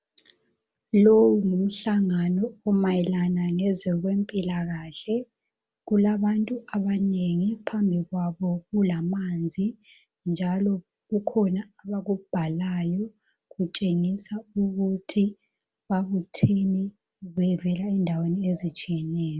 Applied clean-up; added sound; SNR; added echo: none; none; none; none.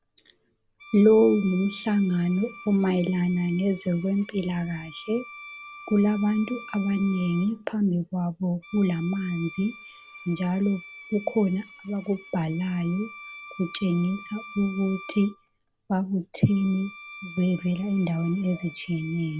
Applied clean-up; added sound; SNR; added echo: none; Bowed string instrument; 19 dB; none.